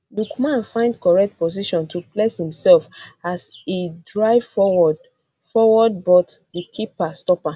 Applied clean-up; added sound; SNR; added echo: none; none; none; none.